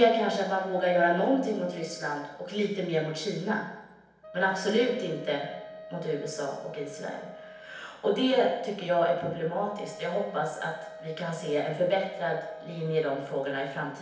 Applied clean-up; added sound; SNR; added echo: none; Wind instrument, woodwind instrument; 17 dB; reverberation time 0.9 s.